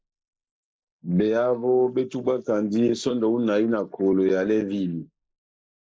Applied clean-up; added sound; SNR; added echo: neural mask model Resemble Enhance denoiser.